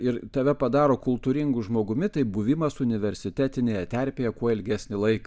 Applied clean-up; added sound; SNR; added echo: none; none; none; none.